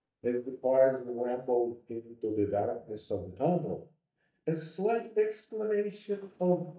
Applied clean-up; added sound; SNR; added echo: neural mask model DeepFilterNet 3.